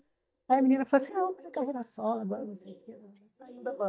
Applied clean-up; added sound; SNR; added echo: neural mask model DeepFilterNet 3.